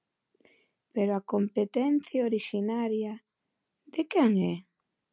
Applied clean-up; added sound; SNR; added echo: none; none; none; none.